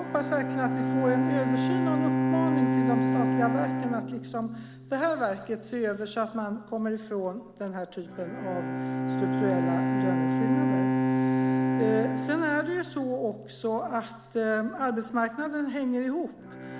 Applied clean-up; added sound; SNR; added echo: none; Bowed string instrument; -2 dB; none.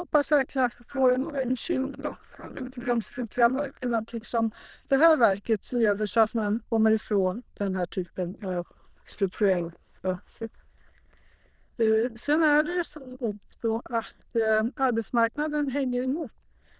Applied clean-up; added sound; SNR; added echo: neural diffusion model UNIVERSE++.